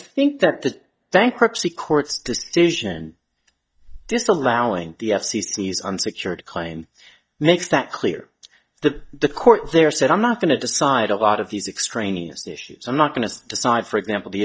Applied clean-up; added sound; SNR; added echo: neural mask model DeepFilterNet 3.